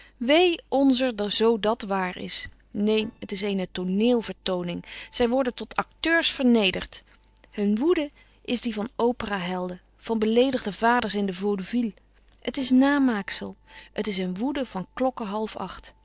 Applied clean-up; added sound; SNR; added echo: neural separator model SepFormer DNS4.